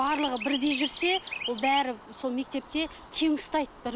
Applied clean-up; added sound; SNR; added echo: none; Chirp, tweet; 10 dB; none.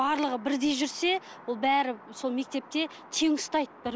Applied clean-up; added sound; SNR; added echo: none; none; none; none.